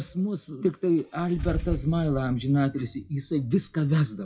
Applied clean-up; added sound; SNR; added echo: classical method WPE with log-MMSE.